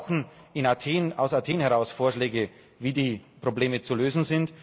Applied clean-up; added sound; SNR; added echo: none; none; none; none.